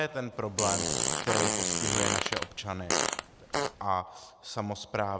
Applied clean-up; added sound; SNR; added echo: none; Fart; -4 dB; none.